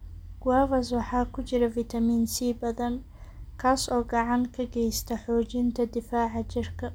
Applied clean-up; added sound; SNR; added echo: none; none; none; none.